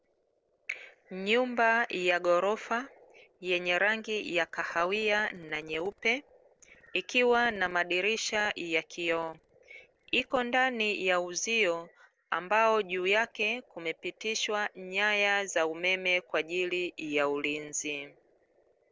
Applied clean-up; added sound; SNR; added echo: neural separator model SepFormer DNS4.